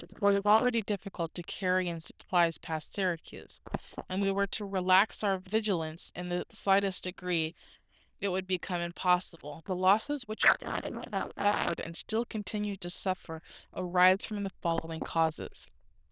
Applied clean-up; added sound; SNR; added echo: neural diffusion model UNIVERSE++.